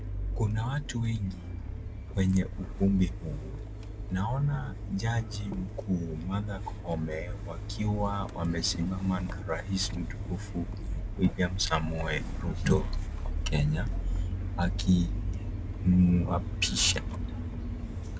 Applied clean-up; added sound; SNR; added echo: none; Engine starting / Motor vehicle (road); 4 dB; none.